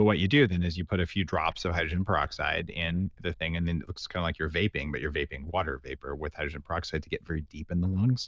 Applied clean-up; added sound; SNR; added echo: neural diffusion model UNIVERSE++.